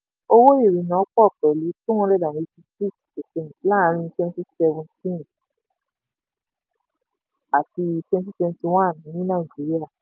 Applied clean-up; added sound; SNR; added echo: none; none; none; none.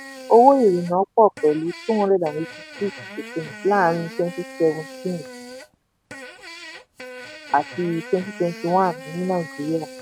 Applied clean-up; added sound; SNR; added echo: none; Fart; 16 dB; none.